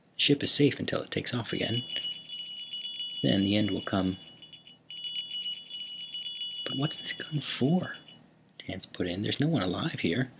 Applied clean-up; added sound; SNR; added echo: none; Bell; 4 dB; none.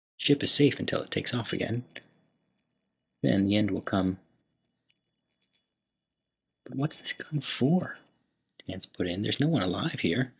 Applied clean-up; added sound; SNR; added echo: neural mask model DeepFilterNet 3.